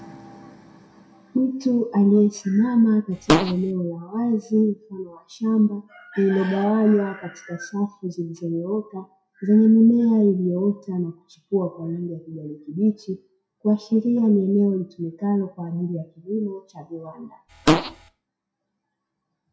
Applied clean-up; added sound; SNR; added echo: classical method WPE with log-MMSE.